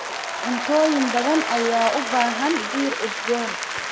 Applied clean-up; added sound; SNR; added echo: none; Applause; 4 dB; none.